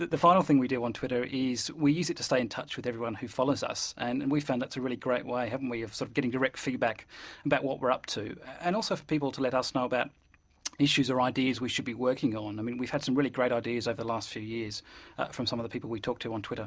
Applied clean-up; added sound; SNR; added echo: none; none; none; none.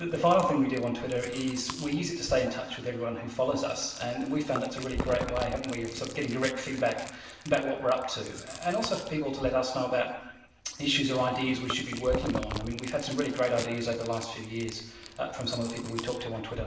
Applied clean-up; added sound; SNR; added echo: none; Chewing, mastication; 12 dB; reverberation time 1.0 s.